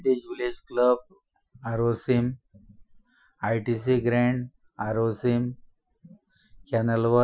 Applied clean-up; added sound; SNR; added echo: classical method Wiener filter.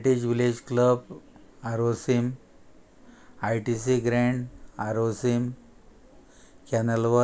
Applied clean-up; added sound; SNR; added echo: none; none; none; none.